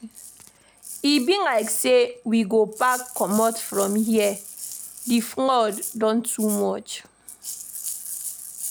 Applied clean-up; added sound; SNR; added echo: none; Rattle (instrument); 13 dB; none.